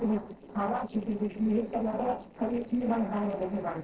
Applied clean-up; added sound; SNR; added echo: neural separator model SepFormer DNS4.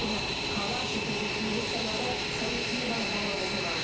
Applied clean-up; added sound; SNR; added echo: none; Fixed-wing aircraft, airplane; -5 dB; reverberation time 0.7 s.